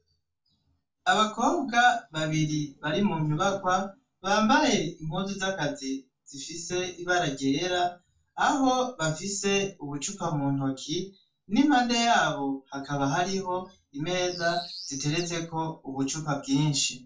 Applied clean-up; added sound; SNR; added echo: none; Bird; 13 dB; reverberation time 0.2 s.